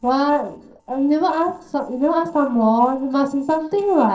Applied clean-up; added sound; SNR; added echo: neural separator model SepFormer DNS4.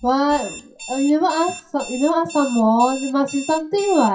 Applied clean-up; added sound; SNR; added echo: classical method WPE with log-MMSE.